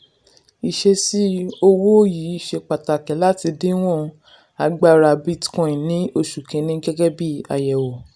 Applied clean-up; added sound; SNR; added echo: none; none; none; none.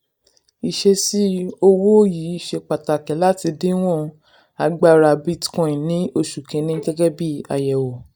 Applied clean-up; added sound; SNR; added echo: neural mask model DeepFilterNet 3.